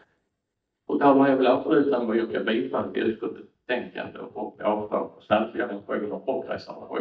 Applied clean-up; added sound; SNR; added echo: neural mask model DeepFilterNet 3.